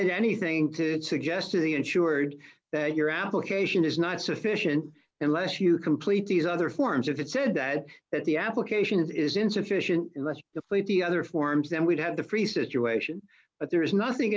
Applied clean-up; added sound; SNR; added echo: none; none; none; none.